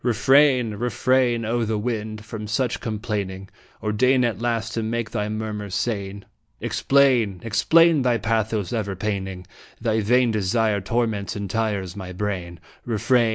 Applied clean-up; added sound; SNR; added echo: none; none; none; none.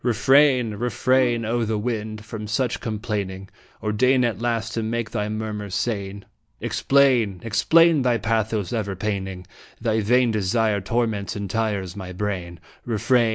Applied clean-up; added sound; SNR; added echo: none; Brass instrument; 15 dB; none.